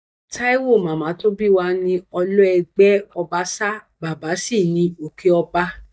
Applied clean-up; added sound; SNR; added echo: neural mask model DeepFilterNet 3.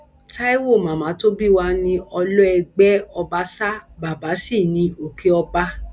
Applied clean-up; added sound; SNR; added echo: none; none; none; none.